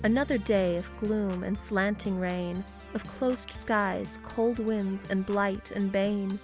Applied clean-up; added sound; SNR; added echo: none; Bass guitar + Organ; 15 dB; none.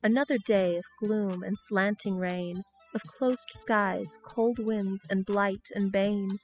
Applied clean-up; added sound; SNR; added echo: classical method spectral subtraction.